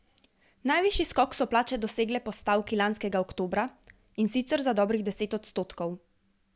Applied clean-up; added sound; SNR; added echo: none; none; none; none.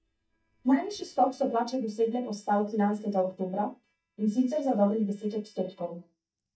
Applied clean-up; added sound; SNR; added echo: neural mask model DeepFilterNet 3.